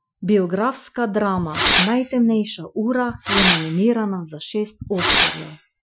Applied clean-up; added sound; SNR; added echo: classical method Wiener filter.